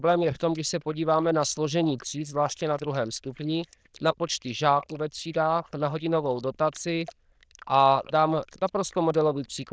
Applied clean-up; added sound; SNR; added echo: neural diffusion model UNIVERSE++.